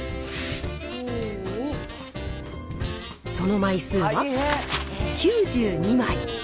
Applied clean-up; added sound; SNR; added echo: none; none; none; none.